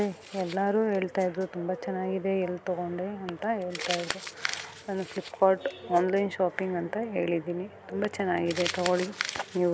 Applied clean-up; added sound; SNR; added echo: none; Crumpling, crinkling; 12 dB; none.